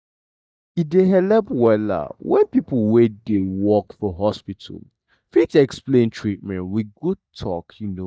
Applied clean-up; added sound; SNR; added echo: neural mask model DeepFilterNet 3.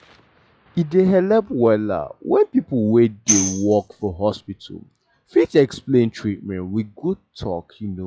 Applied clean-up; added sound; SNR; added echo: classical method log-MMSE.